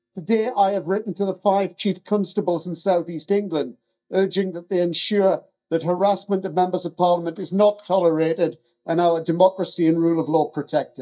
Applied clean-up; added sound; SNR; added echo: neural mask model DeepFilterNet 3.